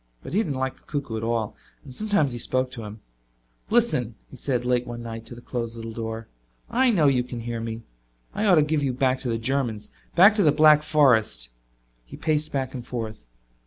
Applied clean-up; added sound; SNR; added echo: none; none; none; none.